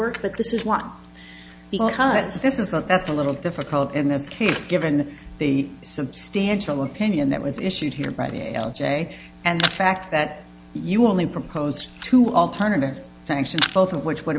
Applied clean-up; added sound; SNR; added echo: none; Camera; 11 dB; none.